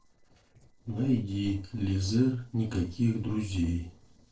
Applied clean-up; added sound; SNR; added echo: neural separator model SepFormer DNS4.